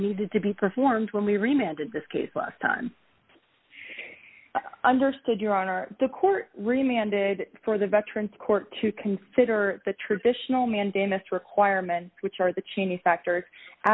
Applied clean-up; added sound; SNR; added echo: none; none; none; none.